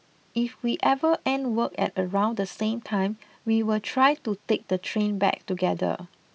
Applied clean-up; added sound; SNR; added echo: none; none; none; none.